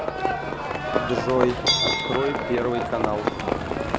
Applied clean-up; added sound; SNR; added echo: none; Livestock, farm animals, working animals; -2 dB; none.